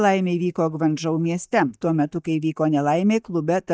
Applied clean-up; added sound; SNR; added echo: neural mask model DeepFilterNet 3.